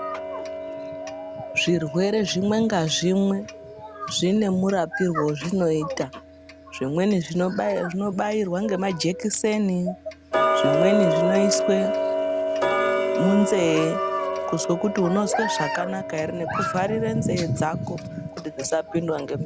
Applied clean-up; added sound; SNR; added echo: none; Tick-tock; 4 dB; none.